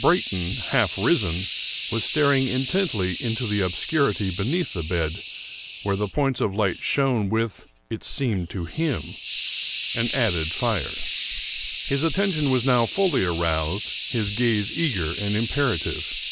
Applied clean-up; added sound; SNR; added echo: none; Hiss; 2 dB; none.